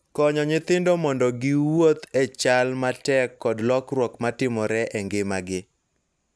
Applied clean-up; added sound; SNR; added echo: none; none; none; none.